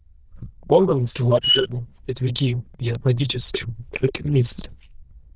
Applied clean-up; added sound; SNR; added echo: neural diffusion model UNIVERSE++.